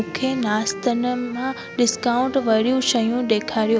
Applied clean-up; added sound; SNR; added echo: none; Wind instrument, woodwind instrument; 15 dB; none.